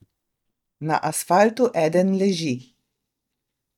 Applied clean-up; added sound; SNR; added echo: neural mask model DeepFilterNet 3.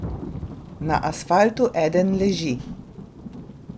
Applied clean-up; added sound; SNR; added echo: none; Thunder / Rain; 11 dB; none.